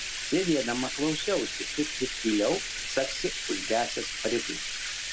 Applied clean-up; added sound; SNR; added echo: none; Bathtub (filling or washing); 4 dB; none.